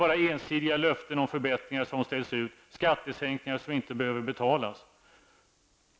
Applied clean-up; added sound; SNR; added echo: none; none; none; none.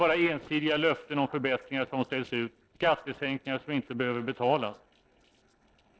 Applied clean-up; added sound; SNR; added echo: neural separator model SepFormer DNS4.